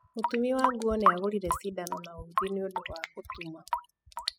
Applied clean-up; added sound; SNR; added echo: classical method spectral subtraction.